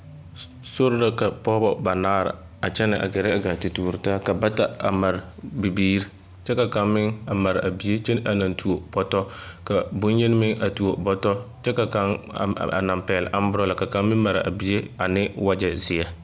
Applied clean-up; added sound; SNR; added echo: none; none; none; none.